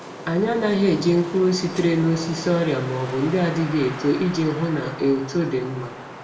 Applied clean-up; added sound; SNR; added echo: none; Wind; 13 dB; reverberation time 0.6 s.